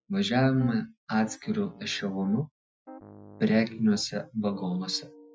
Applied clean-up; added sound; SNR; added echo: classical method Wiener filter.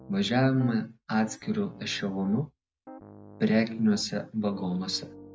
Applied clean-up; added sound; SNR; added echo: none; Piano; 19 dB; none.